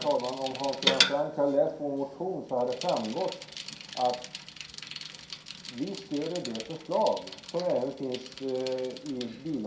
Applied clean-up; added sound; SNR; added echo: none; Bicycle; 6 dB; reverberation time 0.5 s.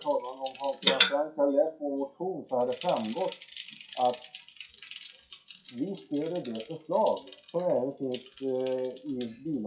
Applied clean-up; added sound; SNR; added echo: classical method WPE with log-MMSE.